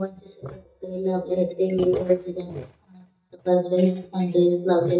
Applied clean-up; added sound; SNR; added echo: neural mask model DeepFilterNet 3.